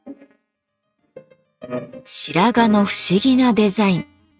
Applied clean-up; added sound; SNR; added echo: neural mask model RNNoise.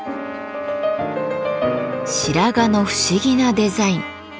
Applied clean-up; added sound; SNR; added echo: none; Trumpet; 16 dB; none.